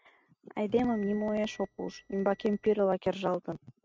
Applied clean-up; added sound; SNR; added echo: neural mask model RNNoise.